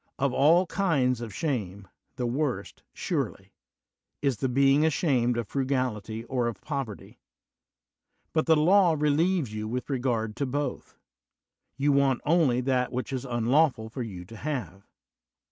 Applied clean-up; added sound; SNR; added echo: none; none; none; none.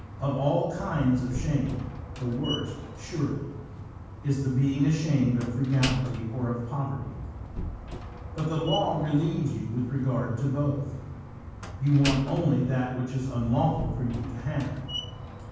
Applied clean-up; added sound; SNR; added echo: none; Slam; 10 dB; reverberation time 1.2 s.